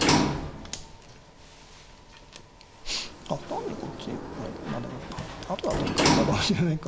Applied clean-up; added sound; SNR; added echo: none; Sliding door; -2 dB; none.